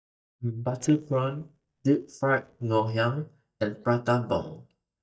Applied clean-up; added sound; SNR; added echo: neural mask model DeepFilterNet 3.